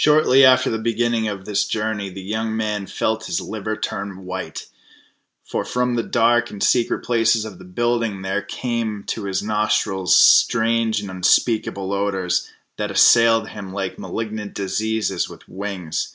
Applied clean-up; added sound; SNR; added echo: none; none; none; none.